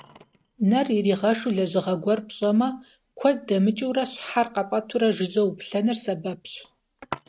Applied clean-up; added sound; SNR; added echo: neural mask model RNNoise.